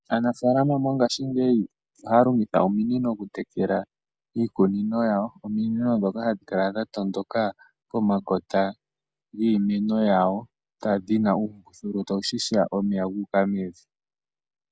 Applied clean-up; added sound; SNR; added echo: none; none; none; none.